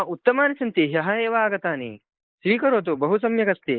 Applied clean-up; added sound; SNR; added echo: neural mask model Resemble Enhance denoiser.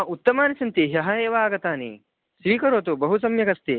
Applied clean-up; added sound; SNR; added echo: none; none; none; none.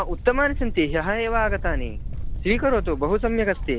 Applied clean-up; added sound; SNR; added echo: none; Livestock, farm animals, working animals; 4 dB; none.